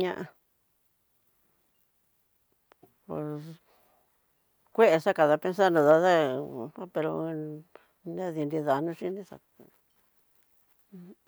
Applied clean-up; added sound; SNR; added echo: none; none; none; none.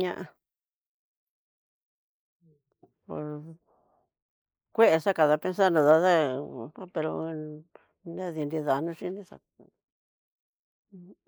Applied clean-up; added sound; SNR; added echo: neural mask model Resemble Enhance denoiser.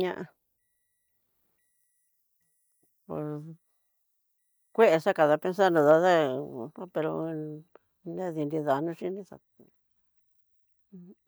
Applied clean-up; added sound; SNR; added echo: neural mask model DeepFilterNet 3.